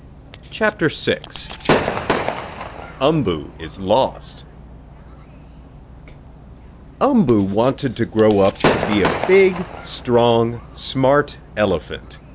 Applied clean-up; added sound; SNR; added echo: none; Gunshot, gunfire / Fireworks; 7 dB; none.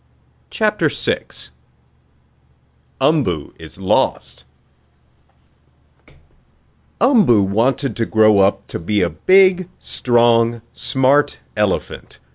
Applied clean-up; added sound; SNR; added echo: none; none; none; none.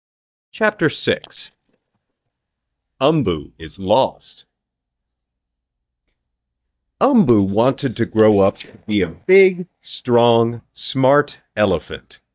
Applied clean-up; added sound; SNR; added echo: neural mask model DeepFilterNet 3.